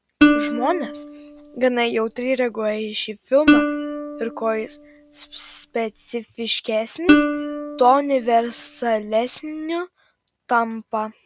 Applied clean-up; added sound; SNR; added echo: none; Plucked string instrument; 0 dB; none.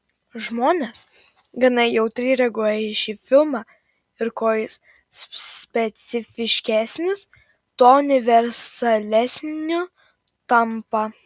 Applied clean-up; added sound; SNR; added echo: none; none; none; none.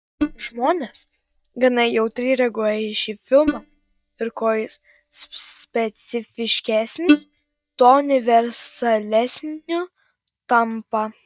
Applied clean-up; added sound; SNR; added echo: neural mask model DeepFilterNet 3.